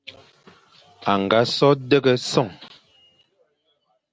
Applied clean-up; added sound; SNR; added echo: none; none; none; none.